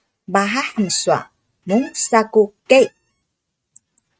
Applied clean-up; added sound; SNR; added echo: neural mask model RNNoise.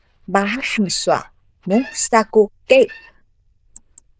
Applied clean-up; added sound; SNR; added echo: neural diffusion model UNIVERSE++.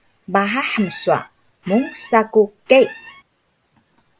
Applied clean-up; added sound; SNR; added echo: none; Squeak; 17 dB; none.